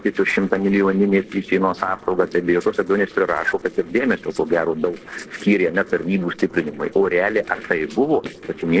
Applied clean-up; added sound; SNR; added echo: neural separator model SepFormer DNS4.